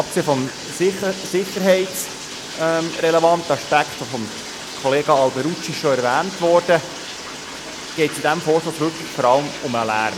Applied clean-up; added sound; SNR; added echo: none; Bathtub (filling or washing); 12 dB; none.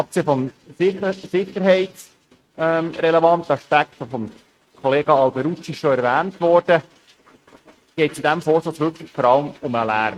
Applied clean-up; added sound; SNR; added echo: neural mask model RNNoise.